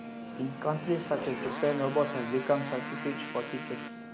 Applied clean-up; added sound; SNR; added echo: none; Bowed string instrument + Motorcycle; 7 dB; none.